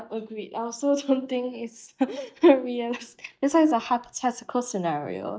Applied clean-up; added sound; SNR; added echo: neural mask model DeepFilterNet 3.